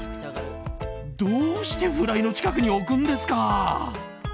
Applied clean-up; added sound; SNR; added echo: none; none; none; none.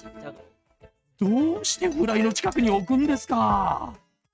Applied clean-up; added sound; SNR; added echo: neural mask model RNNoise.